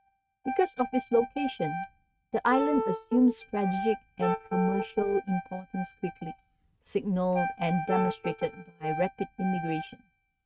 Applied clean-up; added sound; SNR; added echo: neural mask model RNNoise.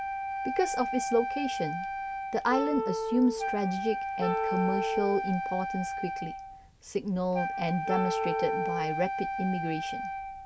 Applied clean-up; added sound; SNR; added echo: none; Wind instrument, woodwind instrument + Wind instrument, woodwind instrument; 1 dB; none.